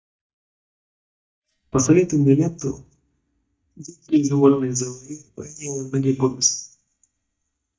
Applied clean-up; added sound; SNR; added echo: neural mask model DeepFilterNet 3.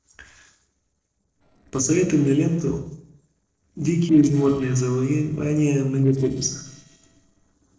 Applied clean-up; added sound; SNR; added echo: neural separator model SepFormer DNS4.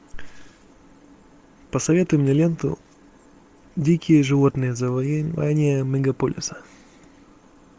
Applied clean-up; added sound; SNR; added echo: none; none; none; none.